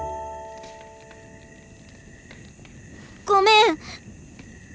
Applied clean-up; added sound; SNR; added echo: none; none; none; none.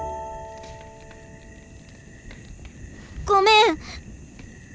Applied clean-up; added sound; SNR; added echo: none; Thunder; 18 dB; none.